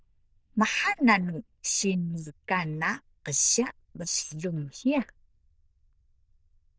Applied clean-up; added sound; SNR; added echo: neural diffusion model UNIVERSE++.